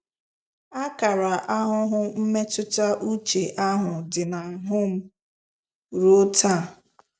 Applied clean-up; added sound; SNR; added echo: none; none; none; none.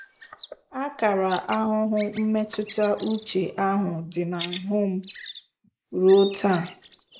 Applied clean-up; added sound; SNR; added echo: neural mask model Resemble Enhance denoiser.